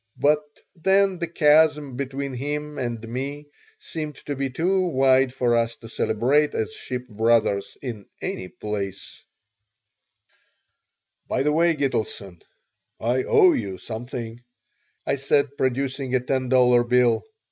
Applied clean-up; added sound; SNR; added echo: none; none; none; none.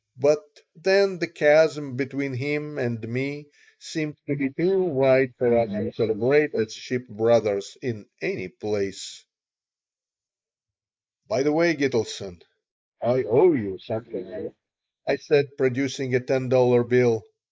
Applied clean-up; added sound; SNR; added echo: neural mask model Resemble Enhance denoiser.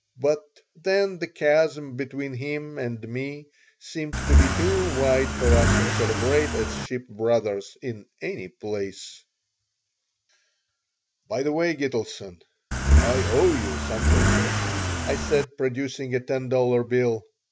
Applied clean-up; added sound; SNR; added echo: none; Accelerating, revving, vroom / Car; -5 dB; none.